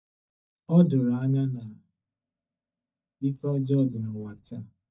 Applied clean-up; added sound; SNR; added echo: neural mask model DeepFilterNet 3.